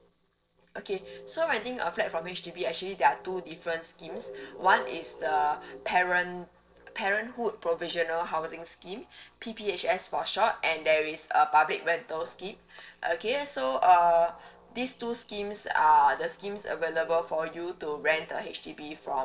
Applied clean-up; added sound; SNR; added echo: neural separator model SepFormer DNS4.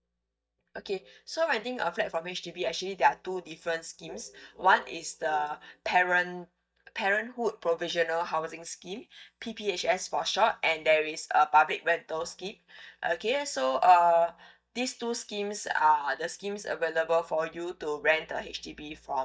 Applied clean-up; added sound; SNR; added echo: neural mask model DeepFilterNet 3.